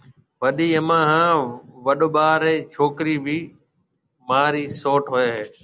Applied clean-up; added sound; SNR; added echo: none; none; none; none.